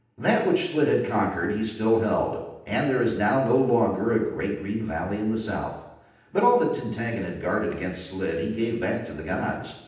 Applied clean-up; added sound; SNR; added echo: none; none; none; reverberation time 0.8 s.